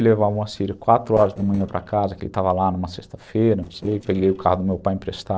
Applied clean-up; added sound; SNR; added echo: neural separator model SepFormer DNS4.